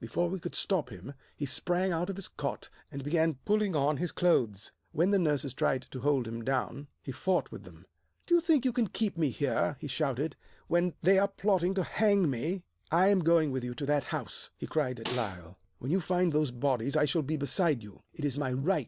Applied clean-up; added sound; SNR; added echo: none; Snare drum; 11 dB; none.